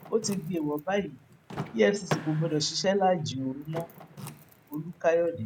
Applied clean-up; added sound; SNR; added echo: none; Door / Car; 13 dB; none.